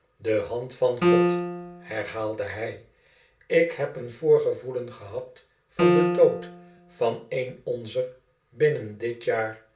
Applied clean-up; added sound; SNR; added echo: none; Piano; -3 dB; reverberation time 0.3 s.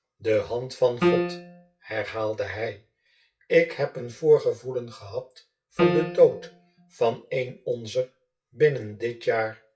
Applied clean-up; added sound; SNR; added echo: classical method WPE with log-MMSE.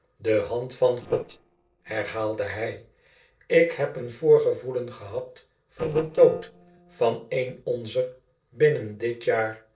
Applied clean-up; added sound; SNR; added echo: neural separator model SepFormer DNS4.